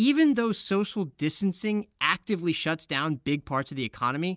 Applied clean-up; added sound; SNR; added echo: none; none; none; none.